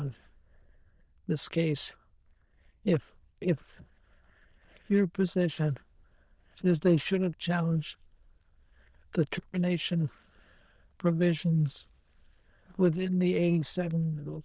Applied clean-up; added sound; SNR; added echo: neural diffusion model UNIVERSE++.